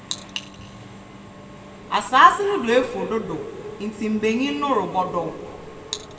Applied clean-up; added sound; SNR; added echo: none; Engine / Mechanisms; 16 dB; reverberation time 1.5 s.